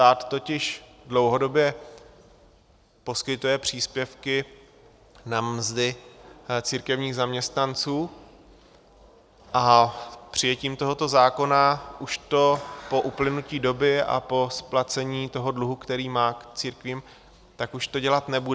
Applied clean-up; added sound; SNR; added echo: none; none; none; none.